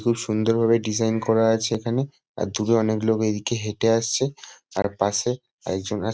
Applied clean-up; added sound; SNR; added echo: none; none; none; none.